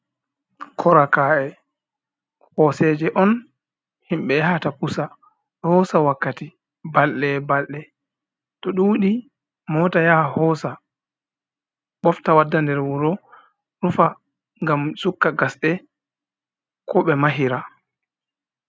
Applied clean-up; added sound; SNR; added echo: none; none; none; none.